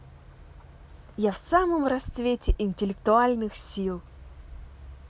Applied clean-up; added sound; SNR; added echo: none; none; none; none.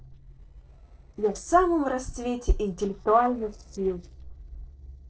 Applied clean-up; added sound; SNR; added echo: neural separator model SepFormer DNS4.